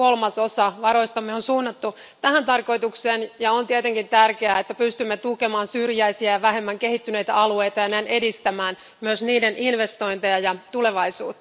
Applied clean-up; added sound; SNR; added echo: none; none; none; none.